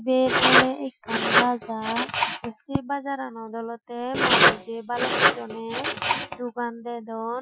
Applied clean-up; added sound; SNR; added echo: classical method Wiener filter.